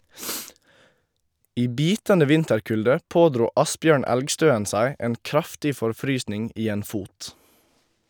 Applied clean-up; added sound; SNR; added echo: none; none; none; none.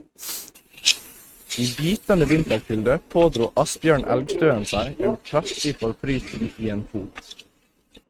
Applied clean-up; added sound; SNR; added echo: neural mask model RNNoise.